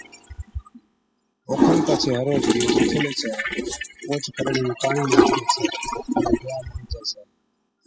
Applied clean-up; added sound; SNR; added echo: classical method spectral subtraction.